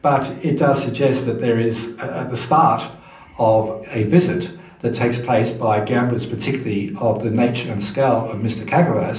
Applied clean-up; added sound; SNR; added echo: none; none; none; reverberation time 0.6 s.